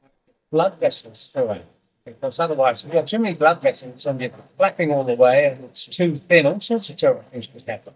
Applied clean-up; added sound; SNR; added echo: neural mask model DeepFilterNet 3.